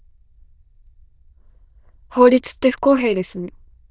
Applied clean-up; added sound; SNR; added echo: neural diffusion model UNIVERSE++.